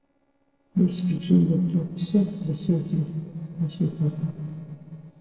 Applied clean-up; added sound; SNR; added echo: neural separator model SepFormer DNS4.